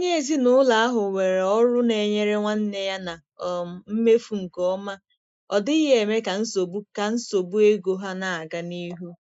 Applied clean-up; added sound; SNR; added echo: neural mask model Resemble Enhance denoiser.